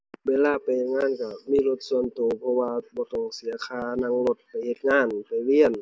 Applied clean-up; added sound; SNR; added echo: none; none; none; none.